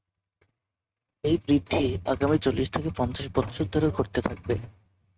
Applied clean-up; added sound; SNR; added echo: neural mask model RNNoise.